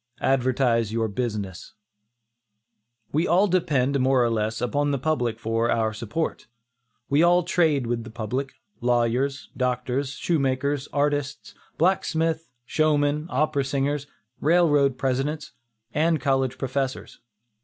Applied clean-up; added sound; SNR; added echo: none; none; none; none.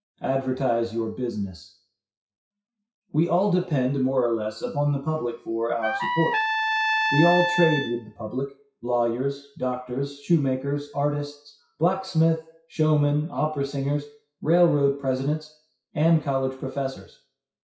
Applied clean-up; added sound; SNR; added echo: classical method WPE with log-MMSE.